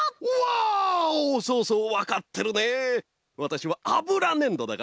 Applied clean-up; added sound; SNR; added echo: none; none; none; none.